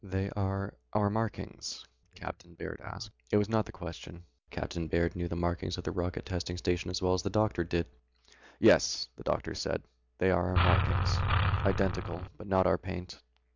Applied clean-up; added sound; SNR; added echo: none; Engine; -3 dB; none.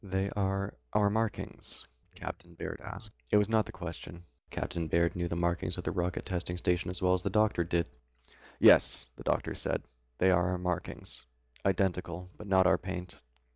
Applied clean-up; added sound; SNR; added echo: none; none; none; none.